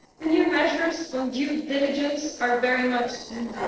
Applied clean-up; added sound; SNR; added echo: neural separator model SepFormer DNS4.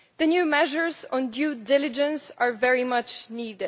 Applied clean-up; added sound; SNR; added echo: none; none; none; none.